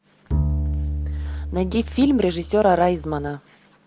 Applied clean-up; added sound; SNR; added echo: none; Bowed string instrument; 3 dB; none.